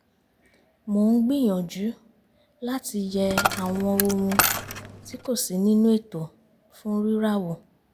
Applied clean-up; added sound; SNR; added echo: none; Coin (dropping); 2 dB; none.